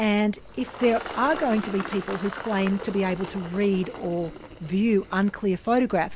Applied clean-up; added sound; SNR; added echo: none; Engine; 14 dB; none.